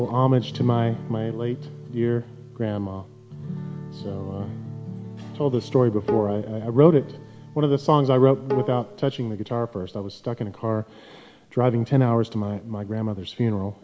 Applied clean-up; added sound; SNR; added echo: none; Bowed string instrument; 11 dB; none.